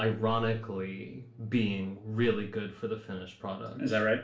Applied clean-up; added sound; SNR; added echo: none; Piano; 19 dB; reverberation time 0.3 s.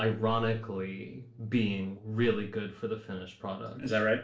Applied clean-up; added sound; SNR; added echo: neural separator model SepFormer DNS4.